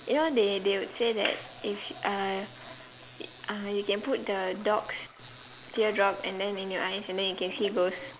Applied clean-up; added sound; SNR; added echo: none; Toilet flush; 20 dB; none.